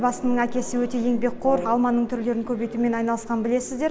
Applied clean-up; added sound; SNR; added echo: none; Brass instrument; 15 dB; none.